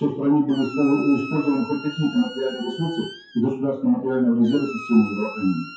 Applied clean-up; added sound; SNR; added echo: classical method WPE with log-MMSE.